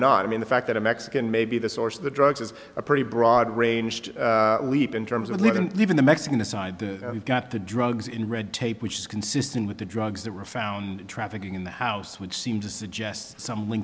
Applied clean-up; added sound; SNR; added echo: none; none; none; none.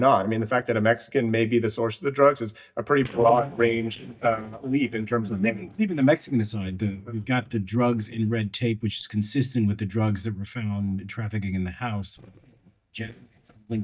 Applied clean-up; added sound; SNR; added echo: neural mask model DeepFilterNet 3.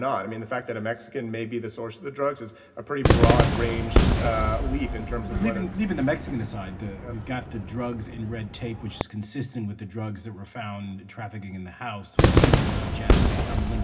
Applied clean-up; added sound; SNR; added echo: none; Cheering / Fireworks; -4 dB; reverberation time 0.4 s.